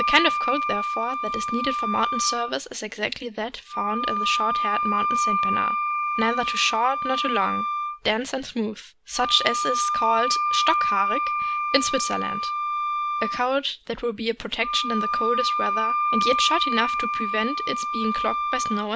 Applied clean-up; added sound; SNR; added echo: none; Wind instrument, woodwind instrument; -1 dB; none.